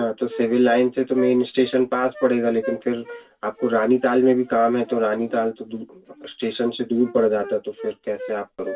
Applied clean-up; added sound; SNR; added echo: none; Wind instrument, woodwind instrument; 17 dB; reverberation time 0.1 s.